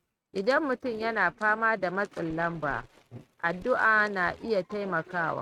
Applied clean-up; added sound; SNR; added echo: neural mask model RNNoise.